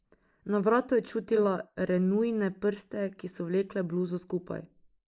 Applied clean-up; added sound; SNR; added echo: neural mask model Resemble Enhance denoiser.